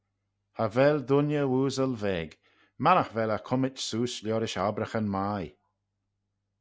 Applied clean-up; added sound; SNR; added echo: none; none; none; none.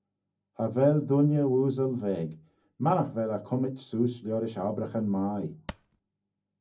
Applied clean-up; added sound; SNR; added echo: none; Tap; 11 dB; reverberation time 0.4 s.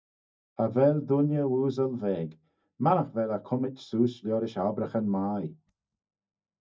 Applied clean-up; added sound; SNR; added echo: neural mask model DeepFilterNet 3.